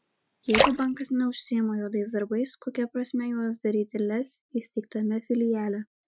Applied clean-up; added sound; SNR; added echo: classical method Wiener filter.